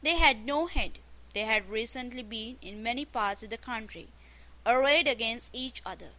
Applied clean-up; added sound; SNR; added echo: none; none; none; none.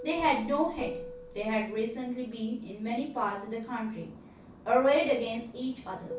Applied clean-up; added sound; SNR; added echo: none; Fixed-wing aircraft, airplane; 16 dB; reverberation time 0.6 s.